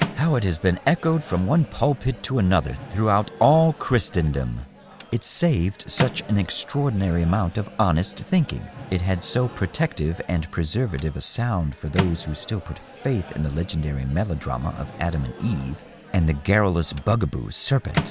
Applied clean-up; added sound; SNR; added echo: none; Microwave oven; 13 dB; none.